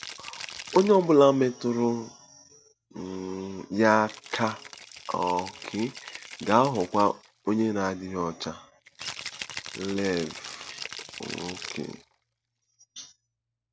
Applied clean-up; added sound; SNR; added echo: none; Rattle (instrument); 16 dB; none.